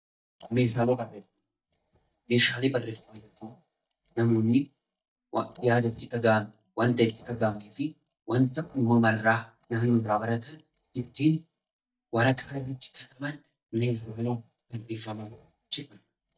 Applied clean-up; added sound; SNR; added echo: neural mask model DeepFilterNet 3.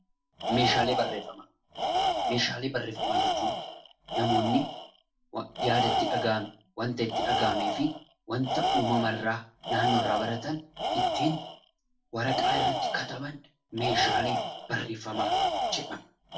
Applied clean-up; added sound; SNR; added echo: none; Tools; -2 dB; reverberation time 0.3 s.